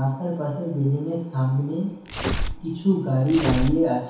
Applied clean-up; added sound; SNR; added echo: none; Tearing; 4 dB; reverberation time 2.2 s.